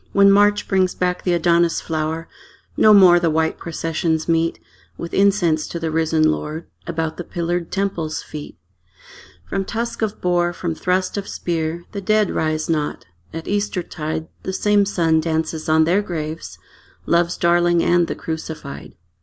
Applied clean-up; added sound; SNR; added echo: none; none; none; none.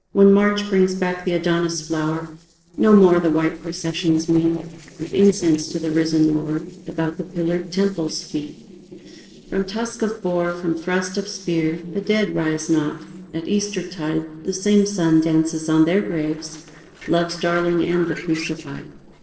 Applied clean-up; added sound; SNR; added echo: neural separator model SepFormer DNS4.